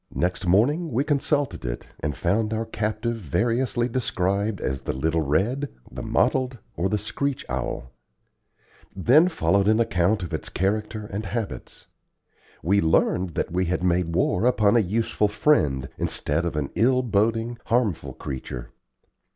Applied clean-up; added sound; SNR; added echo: none; none; none; none.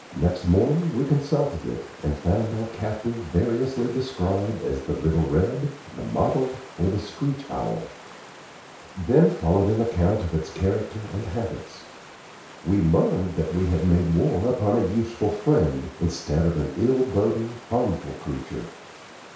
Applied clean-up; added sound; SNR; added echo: none; Water; 19 dB; reverberation time 0.6 s.